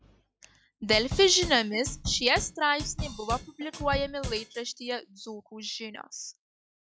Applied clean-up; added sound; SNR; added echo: classical method log-MMSE.